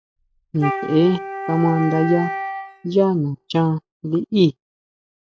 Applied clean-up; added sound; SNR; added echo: classical method log-MMSE.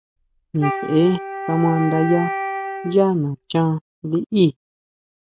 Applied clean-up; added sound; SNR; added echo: none; Wind instrument, woodwind instrument; 7 dB; none.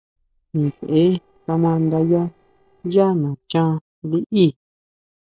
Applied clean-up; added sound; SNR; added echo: neural separator model SepFormer DNS4.